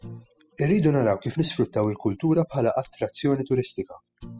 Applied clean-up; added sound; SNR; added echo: classical method spectral subtraction.